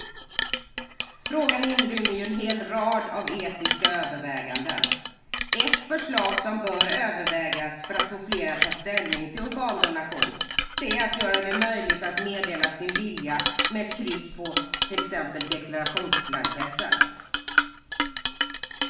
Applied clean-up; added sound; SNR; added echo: none; Chink, clink; -1 dB; reverberation time 0.7 s.